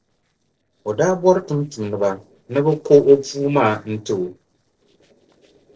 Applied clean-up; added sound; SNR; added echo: neural separator model SepFormer DNS4.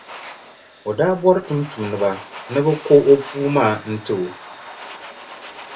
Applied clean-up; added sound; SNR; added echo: none; Domestic sounds, home sounds; 17 dB; reverberation time 0.2 s.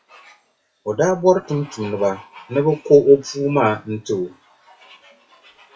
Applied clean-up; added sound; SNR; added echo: classical method WPE with log-MMSE.